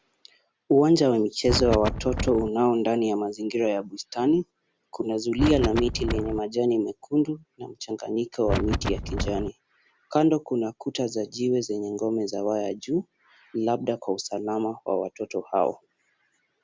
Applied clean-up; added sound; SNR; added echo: none; Wind; 2 dB; none.